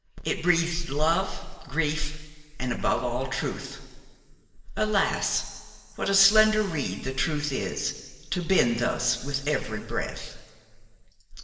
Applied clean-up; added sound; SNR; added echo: none; none; none; reverberation time 2.4 s.